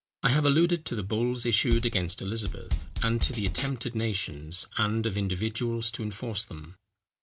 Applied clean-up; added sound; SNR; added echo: none; Bass drum / Snare drum / Drum kit; 2 dB; none.